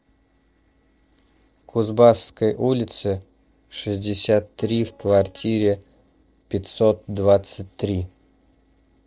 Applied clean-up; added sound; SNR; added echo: neural separator model SepFormer DNS4.